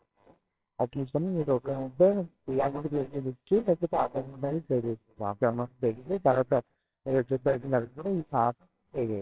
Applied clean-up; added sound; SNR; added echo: neural separator model SepFormer WHAMR!.